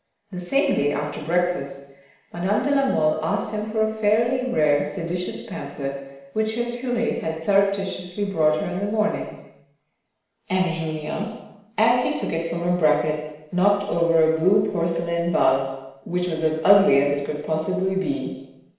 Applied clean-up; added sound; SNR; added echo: none; none; none; reverberation time 1.0 s.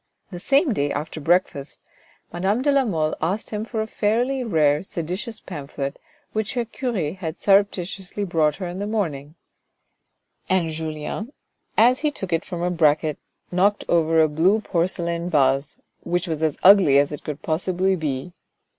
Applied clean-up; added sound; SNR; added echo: none; none; none; none.